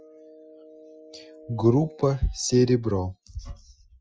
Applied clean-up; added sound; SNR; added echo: classical method Wiener filter.